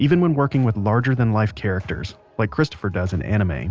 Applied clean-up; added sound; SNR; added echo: none; none; none; none.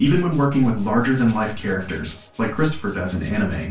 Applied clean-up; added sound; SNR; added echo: none; Rattle (instrument); 12 dB; reverberation time 0.3 s.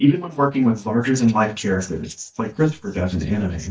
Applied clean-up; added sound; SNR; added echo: neural mask model DeepFilterNet 3.